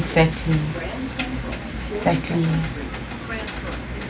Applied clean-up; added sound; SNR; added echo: none; Subway, metro, underground; 9 dB; none.